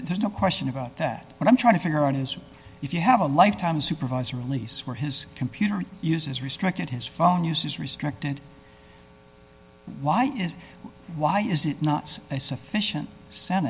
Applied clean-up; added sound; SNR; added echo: none; none; none; none.